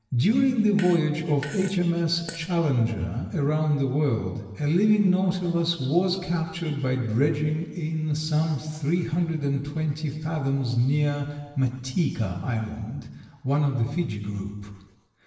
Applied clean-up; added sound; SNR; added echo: none; Fart; 18 dB; reverberation time 1.3 s.